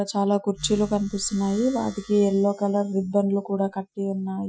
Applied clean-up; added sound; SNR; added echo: classical method Wiener filter.